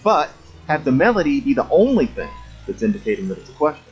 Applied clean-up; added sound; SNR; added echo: classical method log-MMSE.